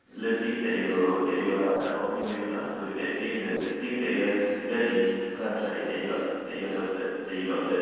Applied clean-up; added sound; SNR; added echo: neural separator model SepFormer DNS4.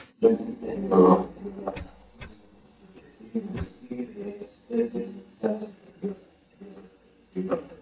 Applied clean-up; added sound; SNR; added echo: neural mask model DeepFilterNet 3.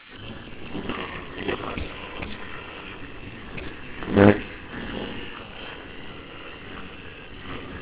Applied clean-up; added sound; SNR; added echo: neural separator model SepFormer WHAMR!.